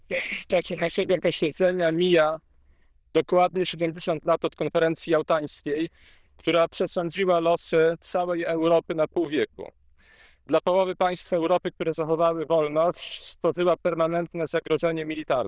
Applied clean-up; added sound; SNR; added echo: neural diffusion model UNIVERSE++.